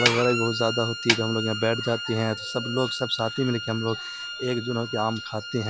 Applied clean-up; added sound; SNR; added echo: none; Bowed string instrument + Snare drum; 4 dB; none.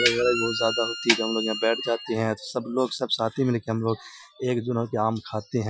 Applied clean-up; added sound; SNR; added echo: classical method Wiener filter.